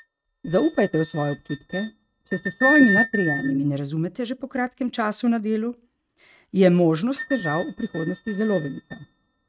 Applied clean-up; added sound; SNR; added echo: neural mask model RNNoise.